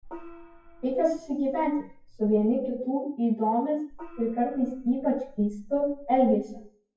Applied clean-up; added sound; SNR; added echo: classical method WPE with log-MMSE.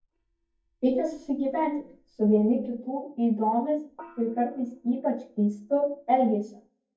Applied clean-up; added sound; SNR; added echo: neural mask model DeepFilterNet 3.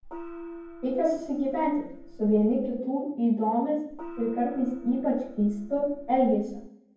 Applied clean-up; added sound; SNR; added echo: none; Gong; 15 dB; reverberation time 0.9 s.